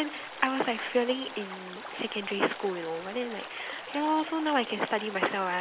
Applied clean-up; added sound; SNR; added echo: none; Stream; 11 dB; none.